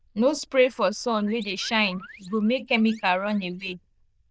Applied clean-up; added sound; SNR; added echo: neural diffusion model UNIVERSE++.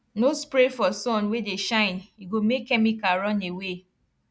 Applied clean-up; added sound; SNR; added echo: none; none; none; none.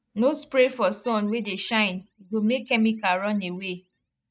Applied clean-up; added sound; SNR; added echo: neural mask model DeepFilterNet 3.